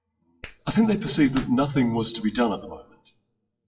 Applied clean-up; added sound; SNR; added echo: classical method WPE with log-MMSE.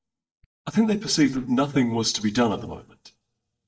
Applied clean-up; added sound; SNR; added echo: neural mask model DeepFilterNet 3.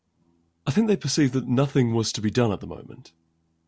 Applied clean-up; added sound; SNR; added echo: none; none; none; none.